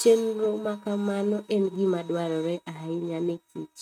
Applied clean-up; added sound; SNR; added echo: neural mask model RNNoise.